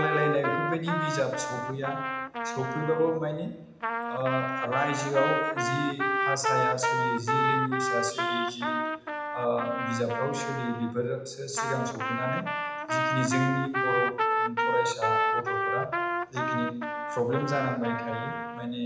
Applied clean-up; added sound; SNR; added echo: none; Trumpet; -1 dB; reverberation time 0.8 s.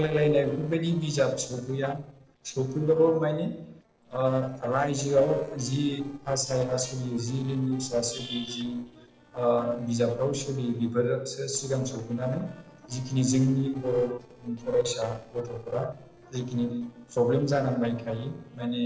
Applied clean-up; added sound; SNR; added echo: neural separator model SepFormer DNS4.